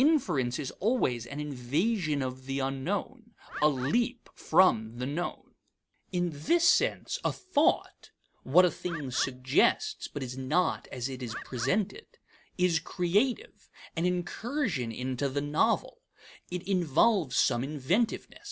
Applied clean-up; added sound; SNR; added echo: none; Bird; 12 dB; none.